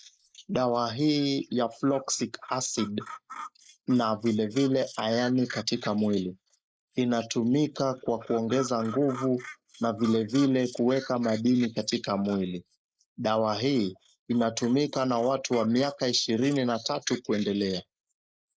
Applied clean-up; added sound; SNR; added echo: neural mask model Resemble Enhance denoiser.